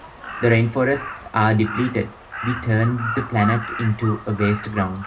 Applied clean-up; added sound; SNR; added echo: none; Crow; 10 dB; reverberation time 0.2 s.